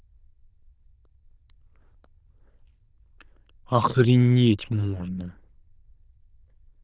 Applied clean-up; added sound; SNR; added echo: neural diffusion model UNIVERSE++.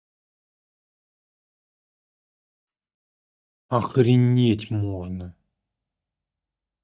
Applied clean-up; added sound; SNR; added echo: neural mask model DeepFilterNet 3.